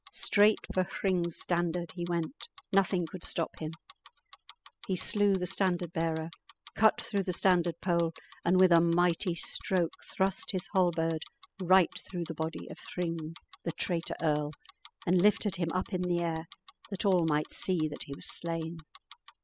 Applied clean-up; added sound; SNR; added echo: classical method spectral subtraction.